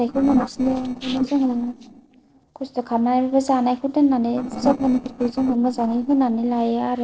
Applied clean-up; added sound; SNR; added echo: neural separator model SepFormer DNS4.